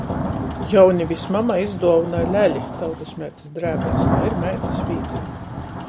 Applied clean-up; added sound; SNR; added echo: none; Thunder / Rain; 4 dB; none.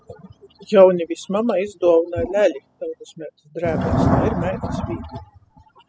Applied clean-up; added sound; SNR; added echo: classical method spectral subtraction.